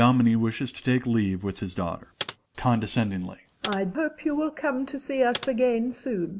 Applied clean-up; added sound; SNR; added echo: none; Computer keyboard; 13 dB; none.